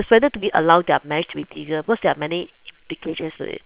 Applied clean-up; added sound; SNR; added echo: neural separator model SepFormer WHAM!.